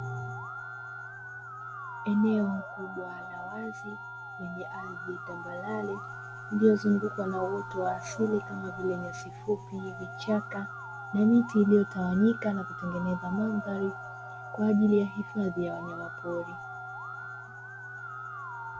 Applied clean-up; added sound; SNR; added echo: none; Wind instrument, woodwind instrument + Musical instrument; 10 dB; none.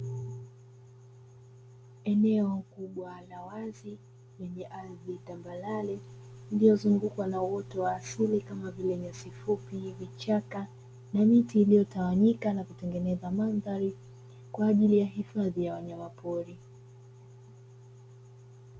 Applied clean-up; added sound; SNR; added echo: none; none; none; none.